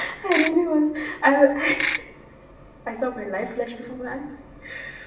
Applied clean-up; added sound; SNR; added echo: none; Ratchet, pawl / Percussion; -4 dB; reverberation time 0.9 s.